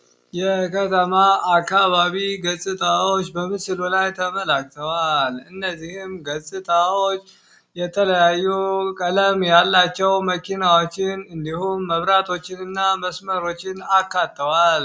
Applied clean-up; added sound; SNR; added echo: none; none; none; none.